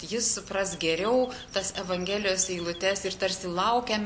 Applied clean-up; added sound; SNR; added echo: none; Chirp, tweet; 19 dB; none.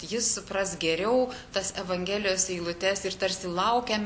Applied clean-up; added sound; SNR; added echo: none; none; none; none.